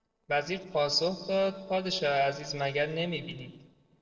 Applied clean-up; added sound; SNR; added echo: neural separator model SepFormer DNS4.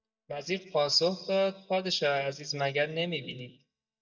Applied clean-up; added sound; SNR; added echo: neural mask model DeepFilterNet 3.